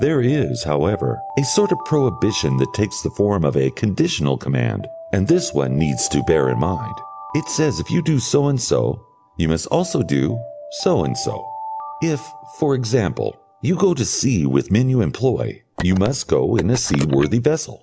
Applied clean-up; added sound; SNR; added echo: none; Telephone + Alarm; 15 dB; none.